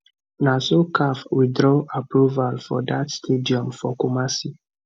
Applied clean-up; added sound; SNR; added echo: none; none; none; none.